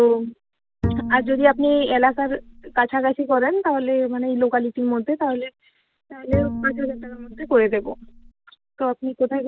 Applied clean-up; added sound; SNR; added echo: none; Bowed string instrument; 8 dB; none.